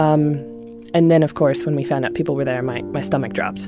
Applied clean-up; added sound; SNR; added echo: none; none; none; none.